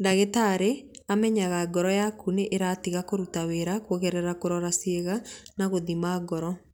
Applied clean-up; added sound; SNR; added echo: none; none; none; none.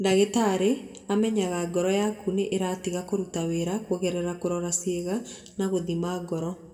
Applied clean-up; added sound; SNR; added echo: none; none; none; reverberation time 1.1 s.